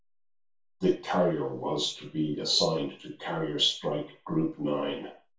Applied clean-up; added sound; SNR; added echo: none; none; none; reverberation time 0.3 s.